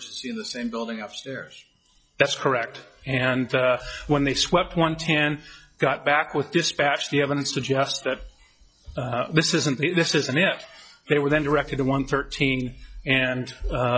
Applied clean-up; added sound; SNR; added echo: classical method log-MMSE.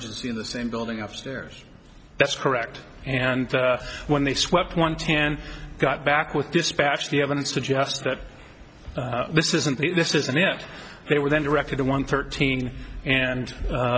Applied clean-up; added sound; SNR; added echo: none; Boom; 16 dB; none.